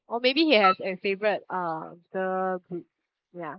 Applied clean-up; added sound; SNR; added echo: neural mask model Resemble Enhance denoiser.